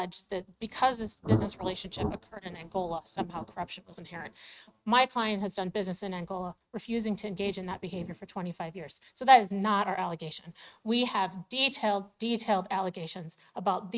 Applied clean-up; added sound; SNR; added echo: neural mask model RNNoise.